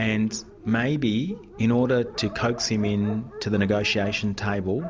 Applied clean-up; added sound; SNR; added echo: none; Dog; 18 dB; none.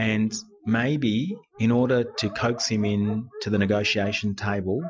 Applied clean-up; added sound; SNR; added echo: classical method Wiener filter.